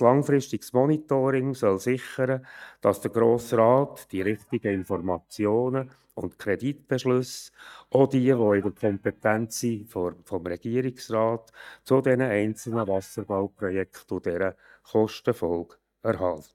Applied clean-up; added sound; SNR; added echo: neural mask model DeepFilterNet 3.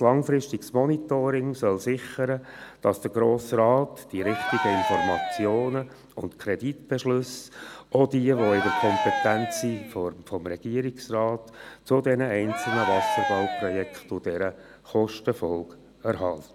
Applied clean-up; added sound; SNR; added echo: none; Cheering; 3 dB; none.